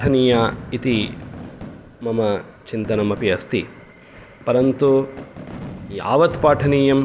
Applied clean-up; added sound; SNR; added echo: none; Fireworks; 16 dB; none.